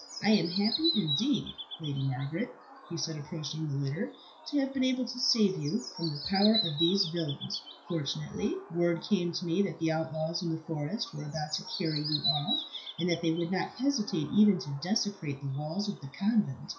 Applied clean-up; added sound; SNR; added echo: classical method WPE with log-MMSE.